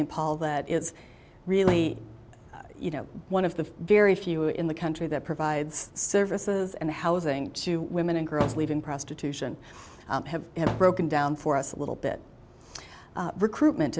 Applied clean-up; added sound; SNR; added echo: none; Thump, thud; 7 dB; none.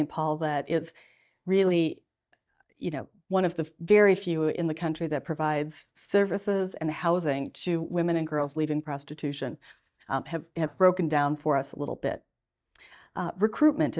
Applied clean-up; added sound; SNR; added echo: neural mask model DeepFilterNet 3.